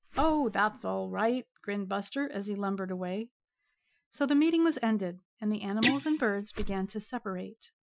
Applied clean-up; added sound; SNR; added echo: classical method Wiener filter.